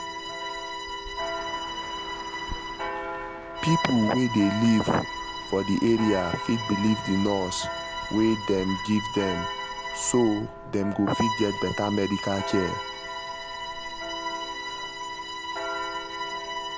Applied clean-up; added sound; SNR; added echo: none; Bowed string instrument + Church bell; 5 dB; none.